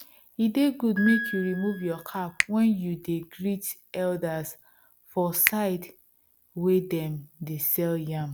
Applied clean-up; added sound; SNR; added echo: none; Finger snapping + Piano; 9 dB; none.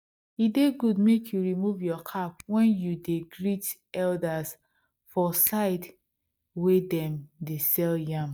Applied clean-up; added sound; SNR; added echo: neural mask model DeepFilterNet 3.